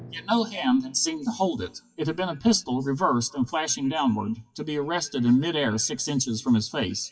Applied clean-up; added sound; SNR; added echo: classical method WPE with log-MMSE.